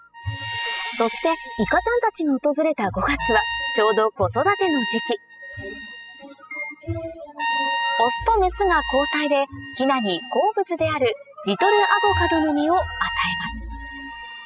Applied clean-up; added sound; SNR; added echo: classical method spectral subtraction.